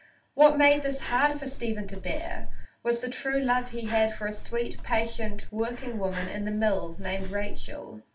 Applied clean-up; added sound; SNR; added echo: none; Breathing; 1 dB; reverberation time 0.2 s.